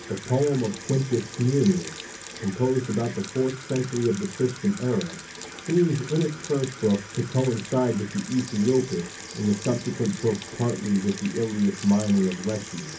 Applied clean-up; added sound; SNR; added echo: none; Sink (filling or washing) / Water tap, faucet; 14 dB; reverberation time 0.3 s.